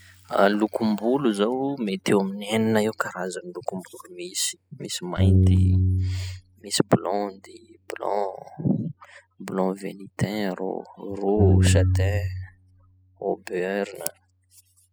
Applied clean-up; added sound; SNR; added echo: classical method spectral subtraction.